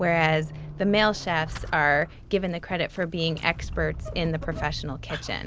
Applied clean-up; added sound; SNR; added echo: none; Squeak / Accelerating, revving, vroom / Vehicle; 11 dB; none.